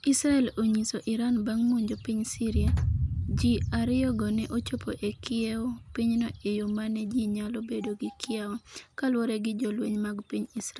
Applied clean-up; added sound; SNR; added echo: none; none; none; none.